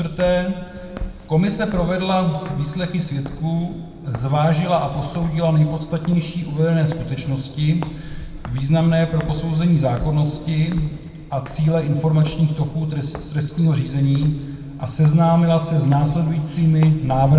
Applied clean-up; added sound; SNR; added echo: none; Walk, footsteps; 16 dB; reverberation time 1.8 s.